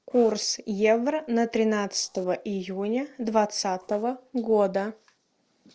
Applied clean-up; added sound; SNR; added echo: neural separator model SepFormer DNS4.